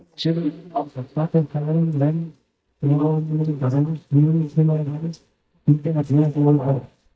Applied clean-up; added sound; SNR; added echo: neural mask model DeepFilterNet 3.